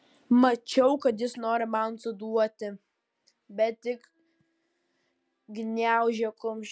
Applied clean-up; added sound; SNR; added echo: none; none; none; none.